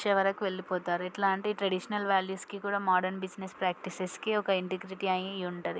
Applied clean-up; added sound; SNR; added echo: none; none; none; none.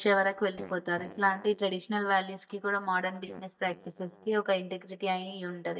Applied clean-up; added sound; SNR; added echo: neural mask model DeepFilterNet 3.